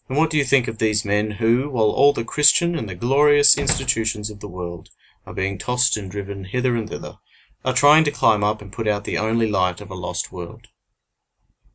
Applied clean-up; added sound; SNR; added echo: none; Slam; 13 dB; none.